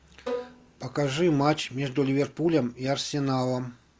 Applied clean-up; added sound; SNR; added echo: none; Bowed string instrument; 12 dB; none.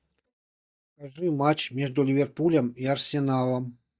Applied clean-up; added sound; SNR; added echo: neural mask model DeepFilterNet 3.